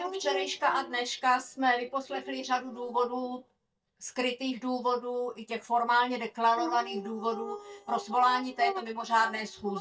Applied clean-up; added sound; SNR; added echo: neural mask model DeepFilterNet 3.